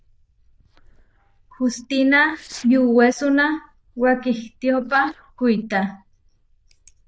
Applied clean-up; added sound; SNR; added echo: neural diffusion model UNIVERSE++.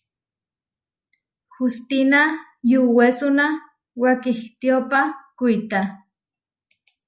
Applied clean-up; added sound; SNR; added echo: none; none; none; none.